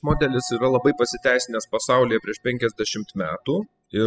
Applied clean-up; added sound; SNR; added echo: classical method spectral subtraction.